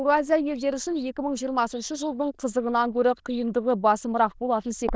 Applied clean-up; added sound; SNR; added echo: neural diffusion model UNIVERSE++.